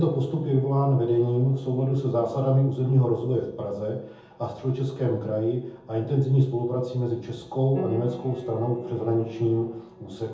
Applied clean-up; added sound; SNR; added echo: none; Piano; 18 dB; reverberation time 0.7 s.